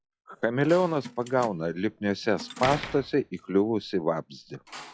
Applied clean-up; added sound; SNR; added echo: classical method log-MMSE.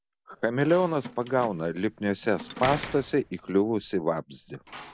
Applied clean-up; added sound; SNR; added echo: none; Mechanisms + Slam; 14 dB; none.